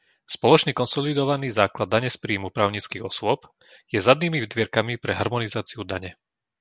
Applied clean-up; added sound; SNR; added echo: none; none; none; none.